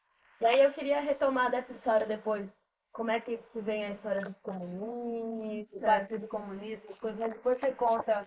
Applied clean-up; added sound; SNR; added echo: neural mask model Resemble Enhance denoiser.